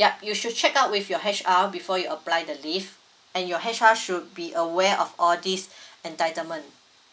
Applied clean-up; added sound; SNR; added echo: none; none; none; none.